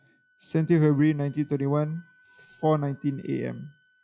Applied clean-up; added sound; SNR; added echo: classical method log-MMSE.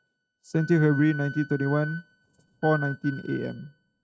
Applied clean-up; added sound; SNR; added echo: neural mask model RNNoise.